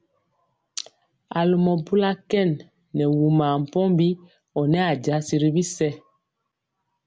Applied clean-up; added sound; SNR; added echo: none; none; none; none.